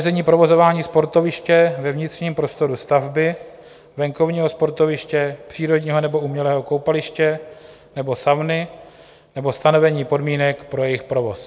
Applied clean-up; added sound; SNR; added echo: none; none; none; none.